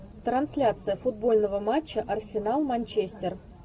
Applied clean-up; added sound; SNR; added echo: none; none; none; none.